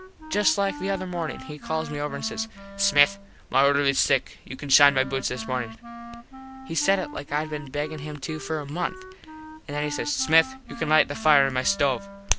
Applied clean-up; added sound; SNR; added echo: none; Wind instrument, woodwind instrument + Hands; 12 dB; none.